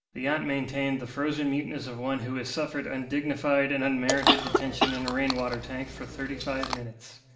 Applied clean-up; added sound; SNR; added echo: none; Chewing, mastication / Cough; 0 dB; reverberation time 1.7 s.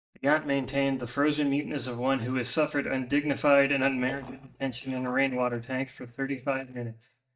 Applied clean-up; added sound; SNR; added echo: neural mask model DeepFilterNet 3.